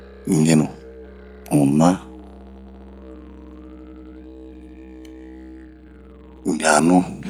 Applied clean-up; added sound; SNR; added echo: none; Musical instrument; 18 dB; none.